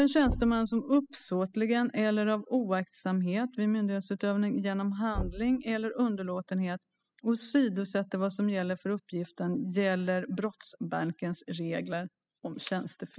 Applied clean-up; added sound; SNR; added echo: classical method spectral subtraction.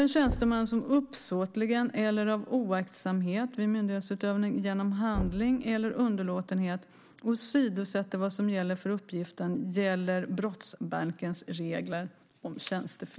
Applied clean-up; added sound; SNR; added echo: none; Knock / Wood; 13 dB; none.